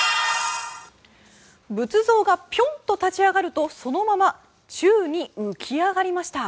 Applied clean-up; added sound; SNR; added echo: none; none; none; none.